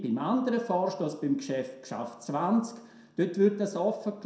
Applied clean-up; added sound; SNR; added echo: none; none; none; reverberation time 0.5 s.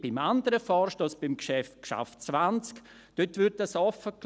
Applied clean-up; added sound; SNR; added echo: none; none; none; none.